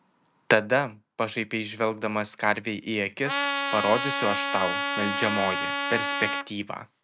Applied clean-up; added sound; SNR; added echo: none; Trumpet; 1 dB; none.